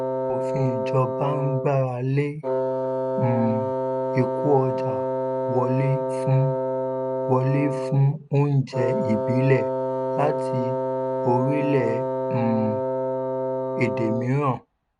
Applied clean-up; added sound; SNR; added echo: none; Wind instrument, woodwind instrument; 1 dB; none.